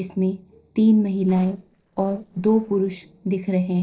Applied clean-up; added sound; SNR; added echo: neural separator model SepFormer DNS4.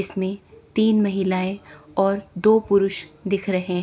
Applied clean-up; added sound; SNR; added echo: none; none; none; none.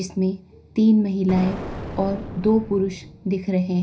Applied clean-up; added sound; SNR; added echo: none; Explosion; 11 dB; reverberation time 0.4 s.